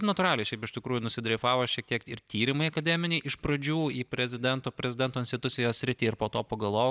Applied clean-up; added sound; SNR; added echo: none; none; none; none.